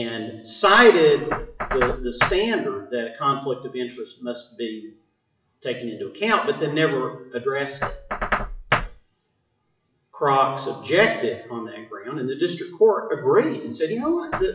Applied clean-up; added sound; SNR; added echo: classical method WPE with log-MMSE.